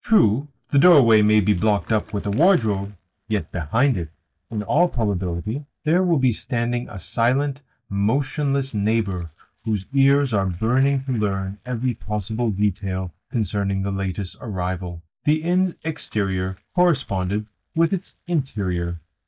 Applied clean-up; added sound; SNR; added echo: neural mask model DeepFilterNet 3.